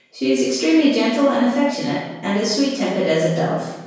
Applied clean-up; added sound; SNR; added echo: none; none; none; reverberation time 1.0 s.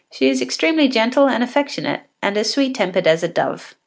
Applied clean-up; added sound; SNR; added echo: none; none; none; none.